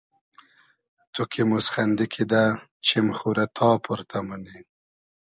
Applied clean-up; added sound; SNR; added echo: none; none; none; none.